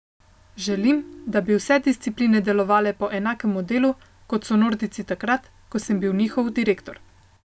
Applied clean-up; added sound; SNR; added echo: none; Ringtone; 19 dB; none.